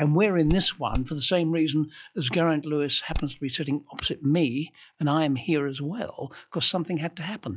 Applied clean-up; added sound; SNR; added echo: classical method log-MMSE.